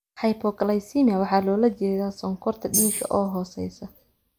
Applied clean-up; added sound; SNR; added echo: neural mask model Resemble Enhance denoiser.